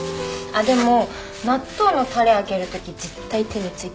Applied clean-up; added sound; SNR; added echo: none; none; none; none.